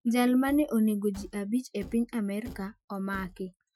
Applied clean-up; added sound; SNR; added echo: classical method Wiener filter.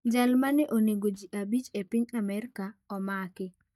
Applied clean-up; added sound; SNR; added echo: neural mask model DeepFilterNet 3.